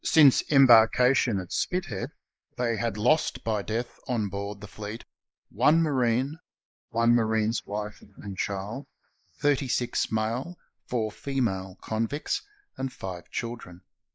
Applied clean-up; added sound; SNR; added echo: neural mask model Resemble Enhance denoiser.